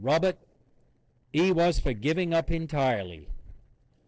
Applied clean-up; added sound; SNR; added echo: neural separator model SepFormer DNS4.